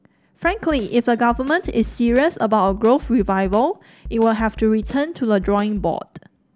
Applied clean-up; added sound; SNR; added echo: none; Snare drum; 16 dB; none.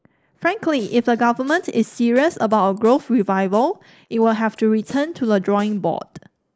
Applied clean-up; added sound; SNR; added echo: neural mask model Resemble Enhance denoiser.